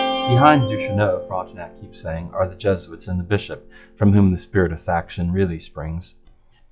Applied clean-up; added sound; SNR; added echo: classical method log-MMSE.